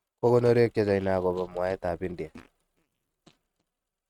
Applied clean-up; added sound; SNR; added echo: neural mask model RNNoise.